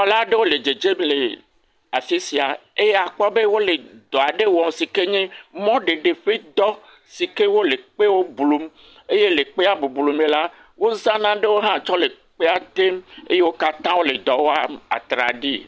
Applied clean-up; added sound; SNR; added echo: none; none; none; none.